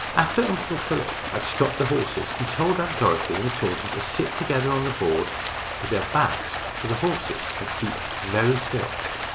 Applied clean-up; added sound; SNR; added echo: none; Stream; 4 dB; none.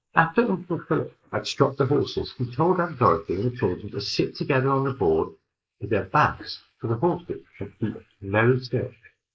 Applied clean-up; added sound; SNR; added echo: neural mask model Resemble Enhance denoiser.